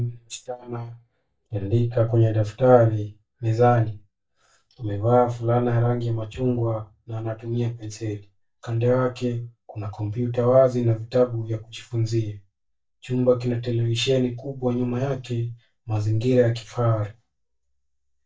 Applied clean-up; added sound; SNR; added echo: neural mask model DeepFilterNet 3.